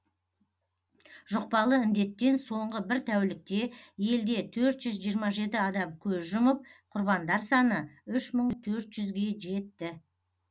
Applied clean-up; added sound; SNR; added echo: none; none; none; none.